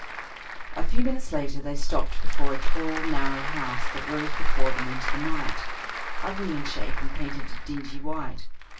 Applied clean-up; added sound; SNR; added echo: none; Applause / Crowd; 16 dB; reverberation time 0.1 s.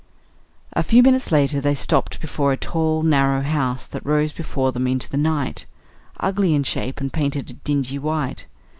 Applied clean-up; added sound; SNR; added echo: none; none; none; none.